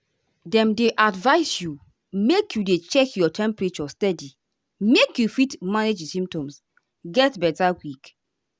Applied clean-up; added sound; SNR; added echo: none; none; none; none.